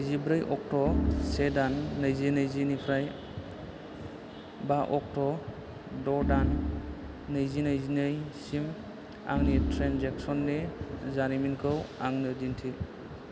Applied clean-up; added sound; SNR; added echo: none; Organ; 2 dB; none.